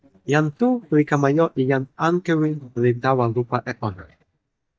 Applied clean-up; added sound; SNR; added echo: neural mask model DeepFilterNet 3.